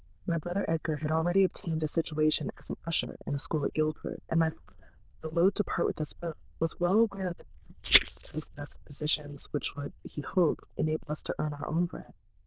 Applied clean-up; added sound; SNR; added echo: neural diffusion model UNIVERSE++.